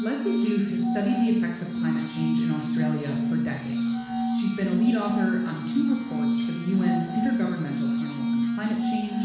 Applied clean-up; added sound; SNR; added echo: none; Glass; -3 dB; reverberation time 1.1 s.